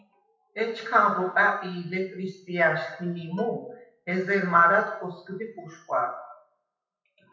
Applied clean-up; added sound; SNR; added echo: classical method WPE with log-MMSE.